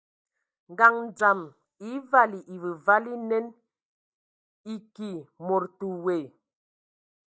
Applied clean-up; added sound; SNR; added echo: neural mask model DeepFilterNet 3.